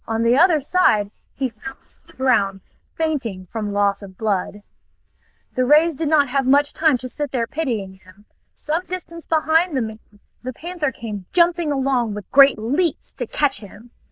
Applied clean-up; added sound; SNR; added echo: neural diffusion model UNIVERSE++.